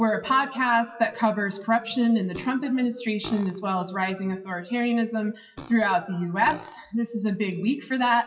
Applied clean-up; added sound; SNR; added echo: classical method WPE with log-MMSE.